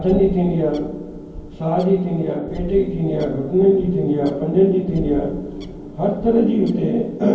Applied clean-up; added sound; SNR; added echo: none; Bird; 16 dB; reverberation time 0.9 s.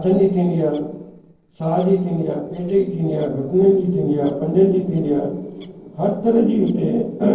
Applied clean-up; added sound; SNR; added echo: neural separator model SepFormer DNS4.